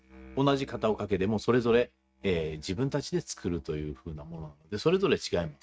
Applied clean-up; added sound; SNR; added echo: neural mask model RNNoise.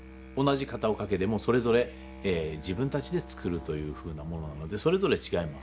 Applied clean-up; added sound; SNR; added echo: none; Musical instrument; 16 dB; none.